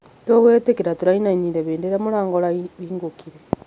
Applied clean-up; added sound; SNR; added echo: none; none; none; none.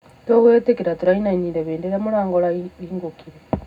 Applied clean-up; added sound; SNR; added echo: none; none; none; reverberation time 0.3 s.